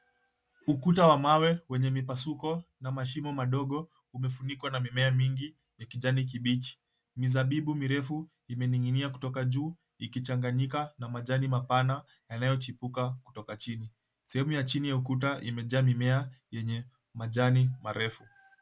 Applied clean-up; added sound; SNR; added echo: none; none; none; none.